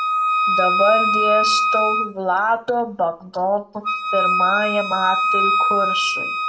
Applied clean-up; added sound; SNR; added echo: none; Wind instrument, woodwind instrument; -2 dB; reverberation time 0.3 s.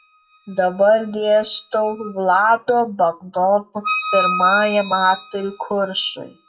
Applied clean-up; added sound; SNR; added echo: classical method WPE with log-MMSE.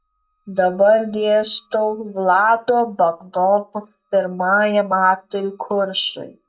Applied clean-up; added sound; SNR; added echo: neural mask model DeepFilterNet 3.